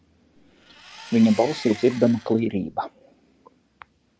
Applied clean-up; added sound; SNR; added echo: none; Engine; 17 dB; none.